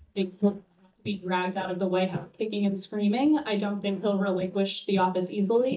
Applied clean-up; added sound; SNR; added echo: neural mask model DeepFilterNet 3.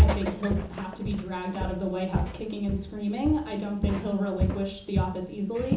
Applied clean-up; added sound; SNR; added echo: none; Walk, footsteps; 0 dB; reverberation time 1.2 s.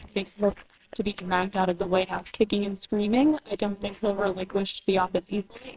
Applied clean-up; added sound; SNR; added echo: neural separator model SepFormer WHAMR!.